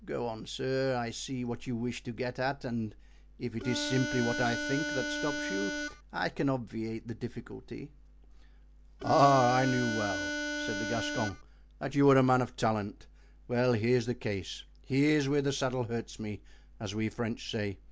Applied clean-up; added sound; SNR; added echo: none; Harmonica; 3 dB; none.